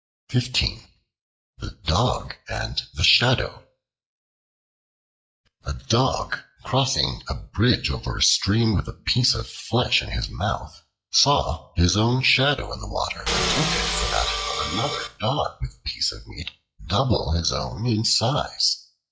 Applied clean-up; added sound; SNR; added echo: classical method log-MMSE.